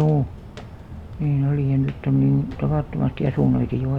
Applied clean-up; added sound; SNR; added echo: none; Walk, footsteps; 14 dB; none.